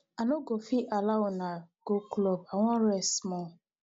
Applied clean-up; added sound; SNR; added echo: none; none; none; none.